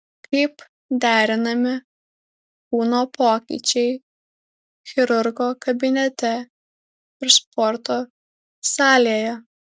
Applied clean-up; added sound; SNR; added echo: none; none; none; none.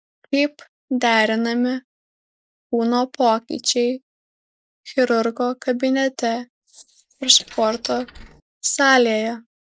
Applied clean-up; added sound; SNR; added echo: neural mask model Resemble Enhance denoiser.